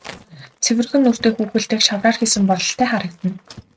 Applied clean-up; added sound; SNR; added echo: neural mask model RNNoise.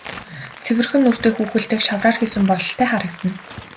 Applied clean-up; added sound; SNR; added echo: none; Applause / Crowd + Tearing; 17 dB; none.